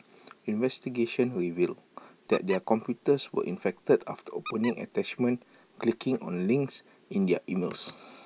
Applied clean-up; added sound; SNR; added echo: none; Squeak; 17 dB; none.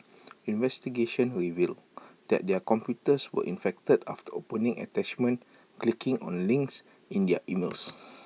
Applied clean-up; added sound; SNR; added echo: none; none; none; none.